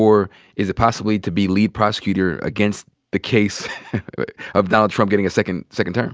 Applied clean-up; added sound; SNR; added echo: none; none; none; none.